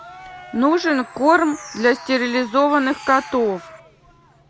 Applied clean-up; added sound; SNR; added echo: none; Cheering + Bird; 18 dB; none.